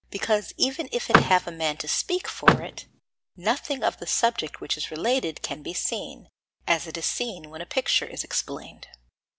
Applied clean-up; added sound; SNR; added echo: none; Vehicle; -2 dB; none.